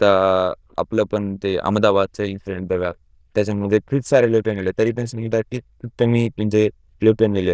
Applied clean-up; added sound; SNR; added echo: neural diffusion model UNIVERSE++.